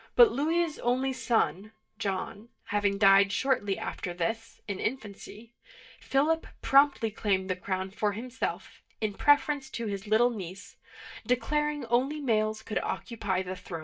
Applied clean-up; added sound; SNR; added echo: neural mask model DeepFilterNet 3.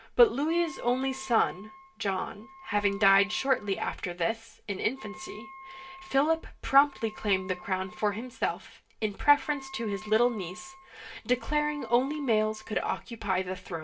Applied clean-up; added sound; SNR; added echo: none; Wind instrument, woodwind instrument; 20 dB; reverberation time 0.2 s.